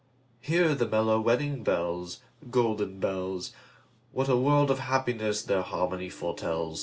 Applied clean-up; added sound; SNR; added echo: none; none; none; none.